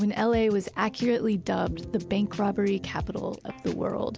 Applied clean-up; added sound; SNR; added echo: none; none; none; none.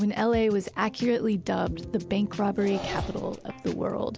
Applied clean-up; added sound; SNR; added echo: none; Engine; 16 dB; none.